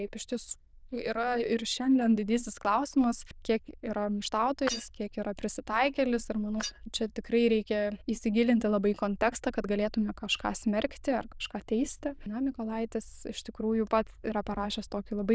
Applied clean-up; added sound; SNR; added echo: neural diffusion model UNIVERSE++.